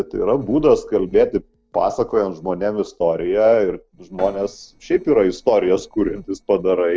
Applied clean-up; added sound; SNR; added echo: neural separator model SepFormer DNS4.